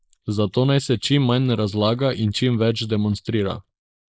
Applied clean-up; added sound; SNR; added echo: neural mask model Resemble Enhance denoiser.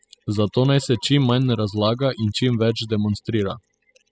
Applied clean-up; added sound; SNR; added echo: classical method spectral subtraction.